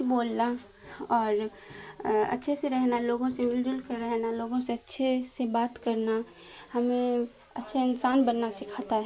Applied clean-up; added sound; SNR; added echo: none; none; none; none.